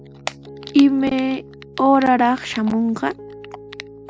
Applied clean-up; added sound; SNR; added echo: none; Piano + Typing; 17 dB; none.